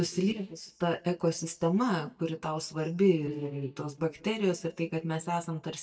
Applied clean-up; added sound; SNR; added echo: neural mask model DeepFilterNet 3.